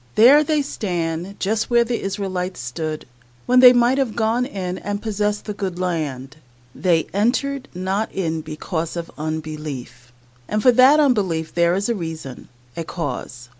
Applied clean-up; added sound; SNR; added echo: none; none; none; none.